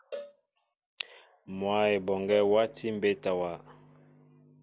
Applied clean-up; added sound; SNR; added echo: none; Cowbell; 18 dB; none.